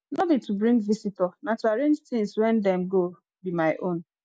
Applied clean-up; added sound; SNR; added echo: none; none; none; none.